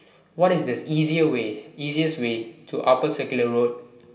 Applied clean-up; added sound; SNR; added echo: none; none; none; reverberation time 1.7 s.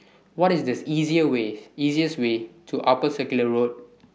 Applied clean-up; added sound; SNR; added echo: none; none; none; none.